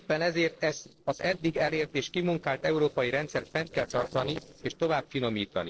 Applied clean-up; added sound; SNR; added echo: neural separator model SepFormer DNS4.